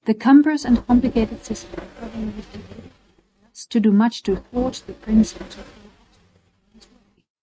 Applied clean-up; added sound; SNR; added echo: neural mask model RNNoise.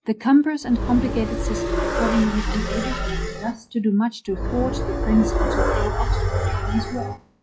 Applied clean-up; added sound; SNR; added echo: classical method log-MMSE.